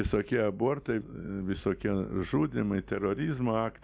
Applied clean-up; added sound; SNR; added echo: none; none; none; none.